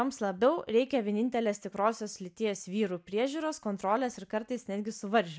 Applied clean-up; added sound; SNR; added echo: none; none; none; none.